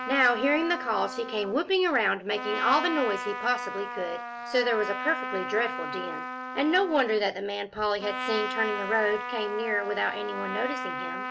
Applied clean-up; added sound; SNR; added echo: none; Trumpet; 7 dB; none.